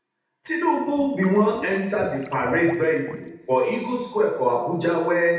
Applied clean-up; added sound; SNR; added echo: none; Liquid; 16 dB; reverberation time 0.8 s.